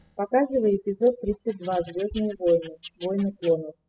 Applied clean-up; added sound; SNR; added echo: classical method spectral subtraction.